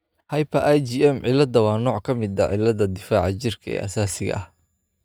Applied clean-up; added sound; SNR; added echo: neural mask model DeepFilterNet 3.